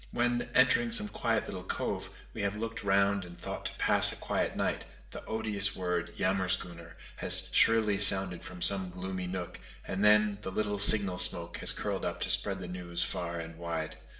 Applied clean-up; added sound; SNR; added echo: none; none; none; reverberation time 0.5 s.